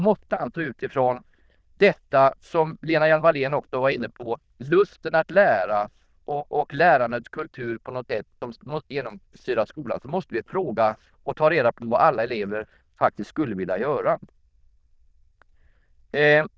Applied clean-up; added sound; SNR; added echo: neural diffusion model UNIVERSE++.